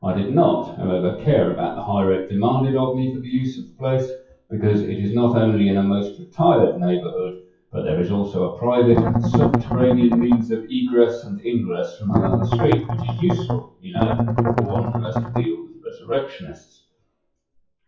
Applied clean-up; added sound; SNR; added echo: classical method WPE with log-MMSE.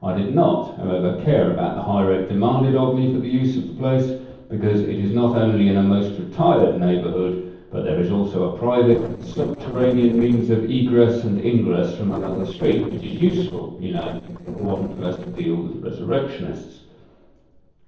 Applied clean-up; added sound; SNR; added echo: neural separator model SepFormer DNS4.